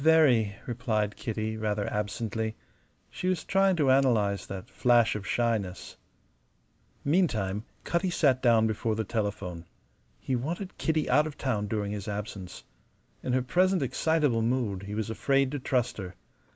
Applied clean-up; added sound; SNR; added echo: none; none; none; none.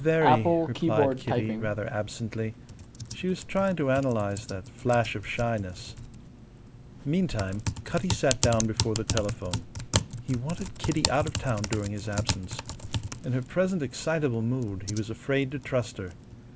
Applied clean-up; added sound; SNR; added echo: none; Typing; 3 dB; none.